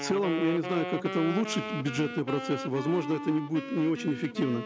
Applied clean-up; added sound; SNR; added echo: none; Wind instrument, woodwind instrument; 8 dB; none.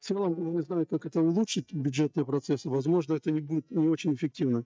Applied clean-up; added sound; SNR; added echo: neural mask model DeepFilterNet 3.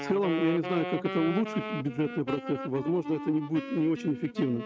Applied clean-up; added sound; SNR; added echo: neural mask model RNNoise.